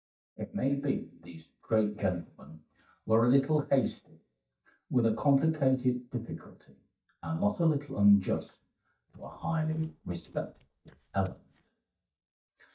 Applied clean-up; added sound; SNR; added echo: neural mask model DeepFilterNet 3.